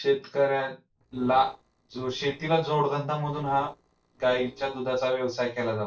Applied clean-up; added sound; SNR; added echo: neural separator model SepFormer DNS4.